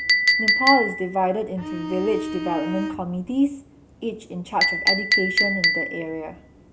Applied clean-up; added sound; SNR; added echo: none; Bowed string instrument + Chink, clink; -1 dB; none.